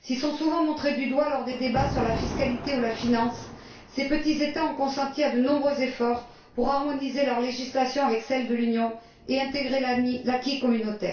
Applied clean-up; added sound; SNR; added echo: none; Thunder; 14 dB; reverberation time 0.2 s.